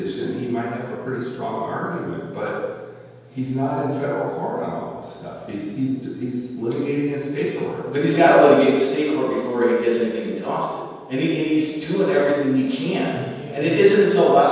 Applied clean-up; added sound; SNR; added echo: none; none; none; reverberation time 1.2 s.